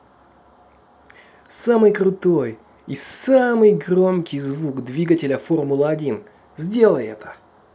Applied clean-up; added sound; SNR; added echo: none; none; none; none.